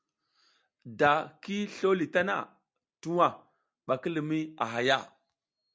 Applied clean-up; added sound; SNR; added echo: none; none; none; none.